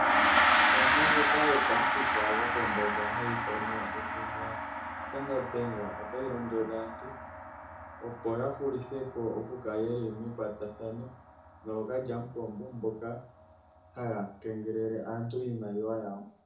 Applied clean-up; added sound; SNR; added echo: none; Gong; -4 dB; reverberation time 0.7 s.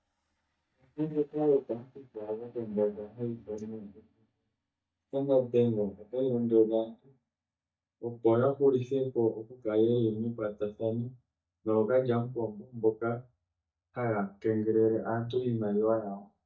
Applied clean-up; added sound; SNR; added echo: neural mask model DeepFilterNet 3.